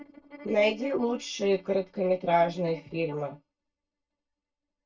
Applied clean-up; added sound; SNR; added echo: neural mask model DeepFilterNet 3.